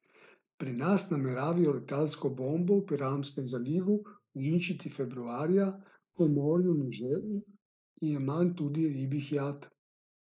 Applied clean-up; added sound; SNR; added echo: neural mask model Resemble Enhance denoiser.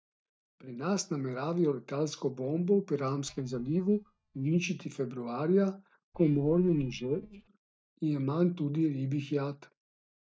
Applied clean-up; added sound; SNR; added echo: neural mask model DeepFilterNet 3.